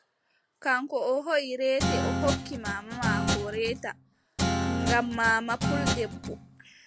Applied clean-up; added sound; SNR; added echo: none; Guitar; 0 dB; none.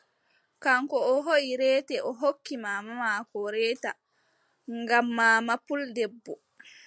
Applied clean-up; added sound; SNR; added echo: none; none; none; none.